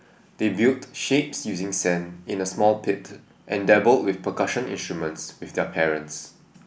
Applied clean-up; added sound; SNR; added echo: none; none; none; none.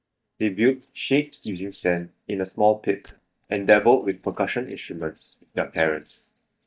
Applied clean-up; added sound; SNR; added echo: neural mask model DeepFilterNet 3.